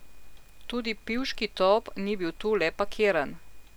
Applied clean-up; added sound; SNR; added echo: none; none; none; none.